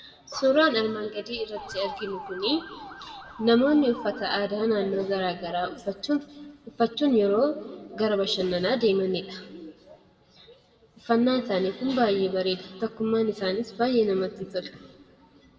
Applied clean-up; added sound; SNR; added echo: none; Motor vehicle (road) / Siren; 14 dB; reverberation time 1.1 s.